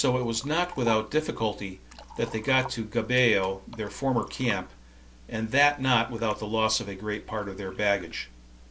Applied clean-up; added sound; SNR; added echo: none; Liquid; 20 dB; none.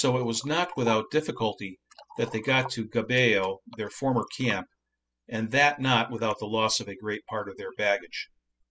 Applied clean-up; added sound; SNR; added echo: classical method spectral subtraction.